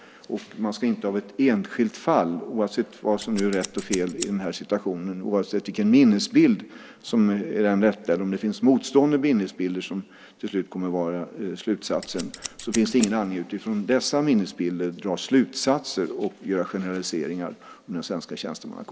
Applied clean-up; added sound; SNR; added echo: none; Scissors; 12 dB; none.